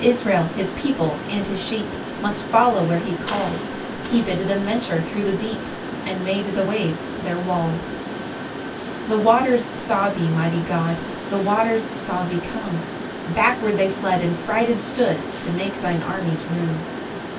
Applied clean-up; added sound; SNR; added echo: none; Mechanisms; 7 dB; reverberation time 0.2 s.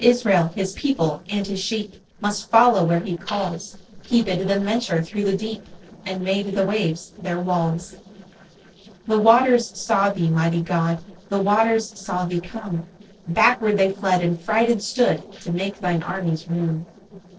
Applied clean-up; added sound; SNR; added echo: neural separator model SepFormer DNS4.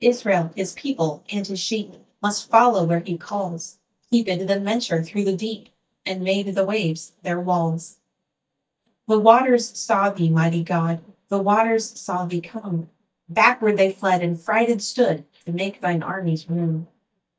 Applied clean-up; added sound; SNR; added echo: neural mask model DeepFilterNet 3.